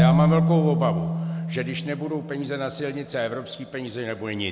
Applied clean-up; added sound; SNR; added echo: none; Marimba, xylophone; -3 dB; none.